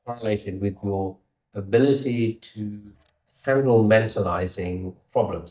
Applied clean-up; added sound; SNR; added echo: neural mask model DeepFilterNet 3.